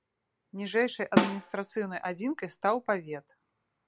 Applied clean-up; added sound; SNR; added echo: none; Snare drum; 0 dB; none.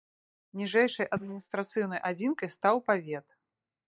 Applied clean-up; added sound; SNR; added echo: neural mask model DeepFilterNet 3.